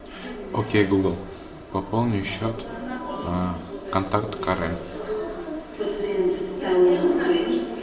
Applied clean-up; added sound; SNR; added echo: none; none; none; reverberation time 0.7 s.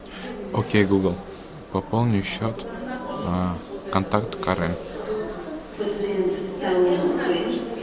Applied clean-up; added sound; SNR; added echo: none; none; none; none.